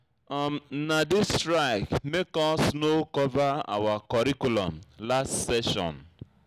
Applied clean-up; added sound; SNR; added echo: none; none; none; none.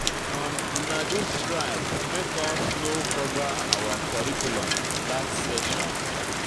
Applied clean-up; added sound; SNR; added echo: none; Rain; -4 dB; none.